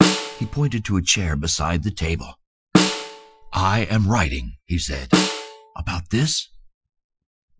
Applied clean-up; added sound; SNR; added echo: classical method Wiener filter.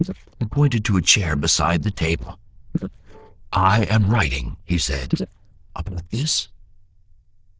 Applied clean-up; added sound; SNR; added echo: neural diffusion model UNIVERSE++.